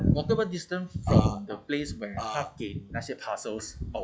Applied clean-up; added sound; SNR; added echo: classical method log-MMSE.